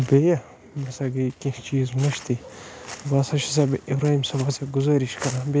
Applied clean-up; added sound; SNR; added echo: none; none; none; none.